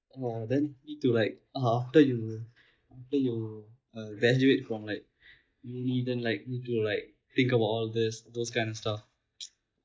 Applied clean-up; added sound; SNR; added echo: neural mask model DeepFilterNet 3.